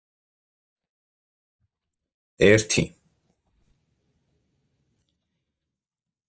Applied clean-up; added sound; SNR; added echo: neural mask model DeepFilterNet 3.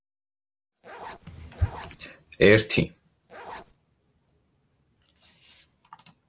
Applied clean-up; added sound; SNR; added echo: none; Zipper (clothing); 14 dB; none.